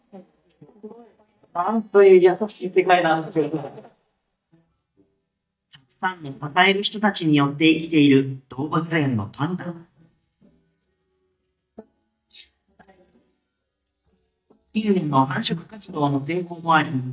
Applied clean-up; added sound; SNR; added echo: neural mask model DeepFilterNet 3.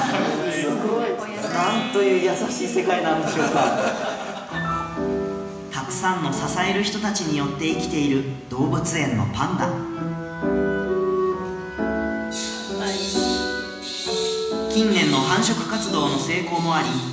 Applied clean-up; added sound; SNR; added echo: none; Keyboard (musical); 12 dB; reverberation time 1.0 s.